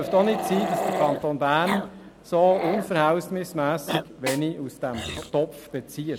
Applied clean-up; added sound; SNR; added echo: none; Snare drum + Growling; 7 dB; none.